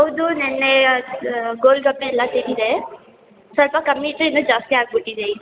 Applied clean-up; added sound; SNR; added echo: none; none; none; none.